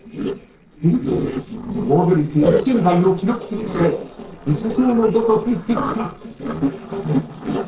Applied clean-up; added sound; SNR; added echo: neural separator model SepFormer DNS4.